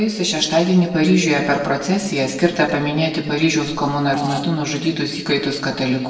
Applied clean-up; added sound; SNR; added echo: neural separator model SepFormer DNS4.